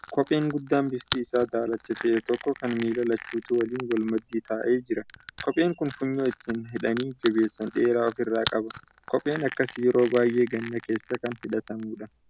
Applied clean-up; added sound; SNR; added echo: none; Crushing; 13 dB; none.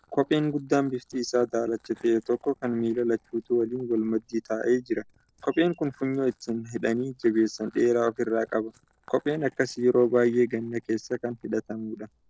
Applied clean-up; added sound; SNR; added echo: neural separator model SepFormer DNS4.